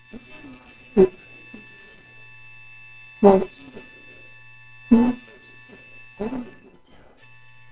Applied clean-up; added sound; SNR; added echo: neural separator model SepFormer WHAMR!.